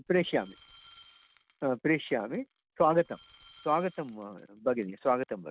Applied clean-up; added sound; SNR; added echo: none; Glass; 12 dB; none.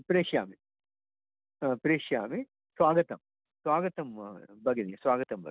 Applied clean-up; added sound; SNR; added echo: none; none; none; none.